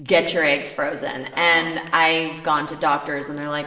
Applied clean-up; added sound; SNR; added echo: neural separator model SepFormer DNS4.